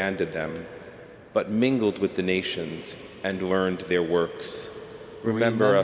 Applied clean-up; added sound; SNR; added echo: none; none; none; none.